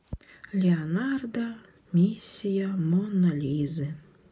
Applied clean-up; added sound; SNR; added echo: none; none; none; none.